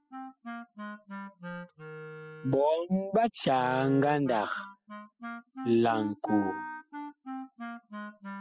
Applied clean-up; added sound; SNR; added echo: classical method spectral subtraction.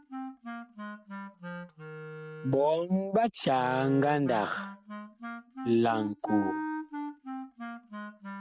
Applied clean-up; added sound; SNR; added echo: neural mask model RNNoise.